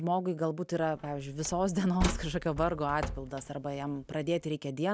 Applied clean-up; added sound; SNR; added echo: none; Slam; 7 dB; none.